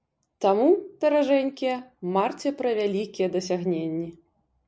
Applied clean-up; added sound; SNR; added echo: none; none; none; none.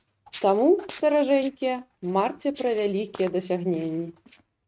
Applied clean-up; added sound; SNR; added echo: neural mask model RNNoise.